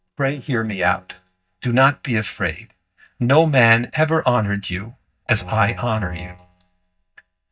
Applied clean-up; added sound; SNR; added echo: neural mask model DeepFilterNet 3.